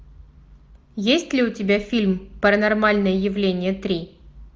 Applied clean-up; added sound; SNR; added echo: none; none; none; none.